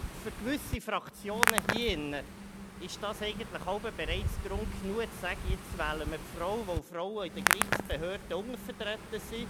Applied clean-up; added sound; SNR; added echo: none; Hands; -1 dB; none.